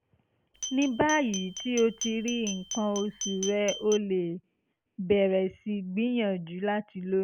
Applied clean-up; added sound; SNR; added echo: none; Glass; 10 dB; none.